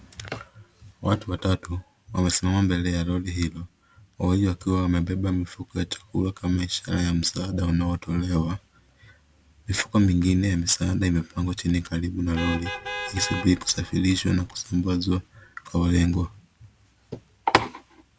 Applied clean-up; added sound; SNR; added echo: none; Vehicle horn, car horn, honking; 10 dB; none.